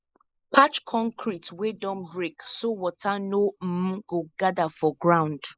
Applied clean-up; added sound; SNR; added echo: neural mask model Resemble Enhance denoiser.